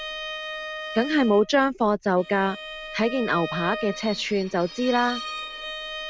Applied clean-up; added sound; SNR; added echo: none; Bowed string instrument; 10 dB; none.